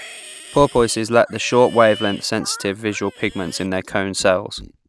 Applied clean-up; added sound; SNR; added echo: none; Livestock, farm animals, working animals; 19 dB; none.